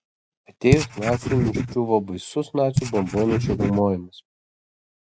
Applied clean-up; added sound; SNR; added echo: neural mask model RNNoise.